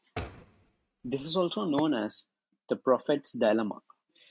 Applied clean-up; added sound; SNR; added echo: neural mask model RNNoise.